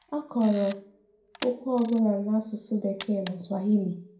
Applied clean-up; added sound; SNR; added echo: none; Camera; 17 dB; reverberation time 0.5 s.